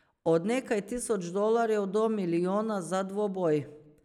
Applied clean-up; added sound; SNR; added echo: none; none; none; none.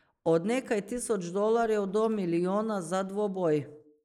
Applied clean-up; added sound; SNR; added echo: neural mask model Resemble Enhance denoiser.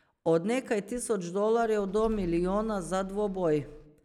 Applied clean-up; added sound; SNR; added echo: none; Engine starting / Car; 17 dB; none.